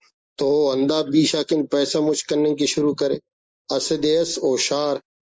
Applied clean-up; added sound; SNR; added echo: neural mask model Resemble Enhance denoiser.